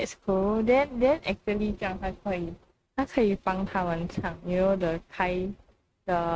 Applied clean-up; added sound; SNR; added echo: neural mask model RNNoise.